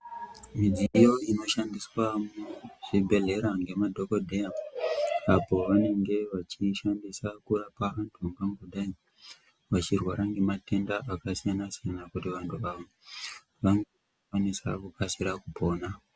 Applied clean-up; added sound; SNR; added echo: none; none; none; none.